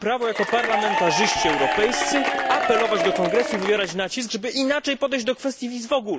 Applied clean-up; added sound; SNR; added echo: none; Applause / Crowd / Cheering; 0 dB; none.